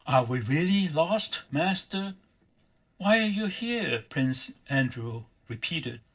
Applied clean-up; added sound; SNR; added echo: neural separator model SepFormer DNS4.